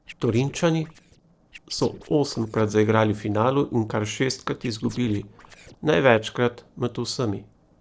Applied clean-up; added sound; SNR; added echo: neural separator model SepFormer DNS4.